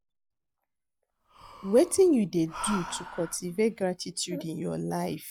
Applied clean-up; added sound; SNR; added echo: none; Breathing; 14 dB; none.